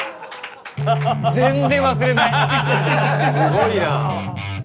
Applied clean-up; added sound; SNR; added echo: none; Guitar; 3 dB; none.